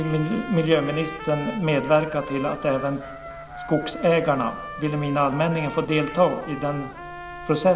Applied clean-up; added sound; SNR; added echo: none; Trumpet; 13 dB; reverberation time 2.9 s.